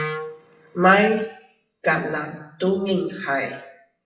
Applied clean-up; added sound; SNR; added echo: classical method WPE with log-MMSE.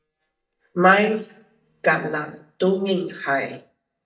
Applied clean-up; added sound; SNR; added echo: neural mask model DeepFilterNet 3.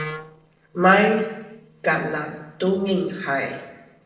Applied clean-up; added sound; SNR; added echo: neural separator model SepFormer DNS4.